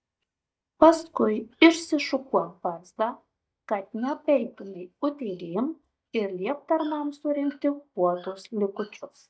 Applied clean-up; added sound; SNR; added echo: neural mask model DeepFilterNet 3.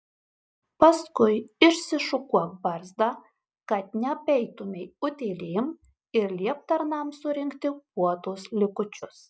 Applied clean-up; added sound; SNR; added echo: none; none; none; none.